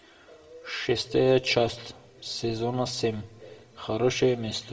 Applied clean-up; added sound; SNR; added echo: none; none; none; reverberation time 0.6 s.